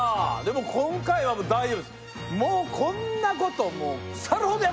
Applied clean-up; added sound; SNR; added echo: none; none; none; none.